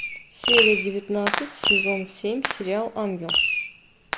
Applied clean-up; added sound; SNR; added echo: none; Fireworks; -1 dB; none.